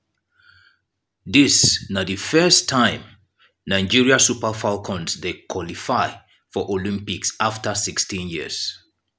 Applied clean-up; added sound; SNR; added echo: none; none; none; none.